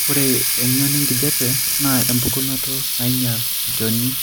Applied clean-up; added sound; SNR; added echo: none; Water tap, faucet; -3 dB; none.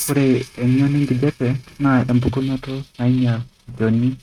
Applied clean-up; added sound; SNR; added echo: neural mask model RNNoise.